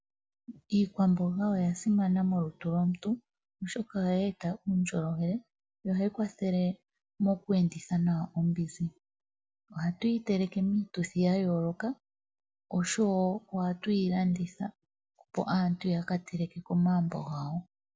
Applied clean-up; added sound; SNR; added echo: none; none; none; none.